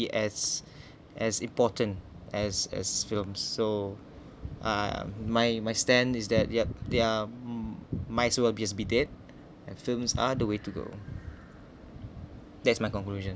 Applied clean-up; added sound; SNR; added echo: none; none; none; none.